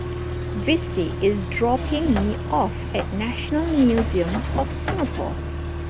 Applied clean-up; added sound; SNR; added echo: none; Accelerating, revving, vroom; 3 dB; none.